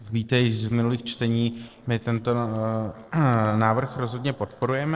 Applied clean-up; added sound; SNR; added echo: neural separator model SepFormer DNS4.